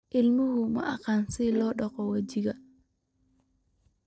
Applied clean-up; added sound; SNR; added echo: neural separator model SepFormer DNS4.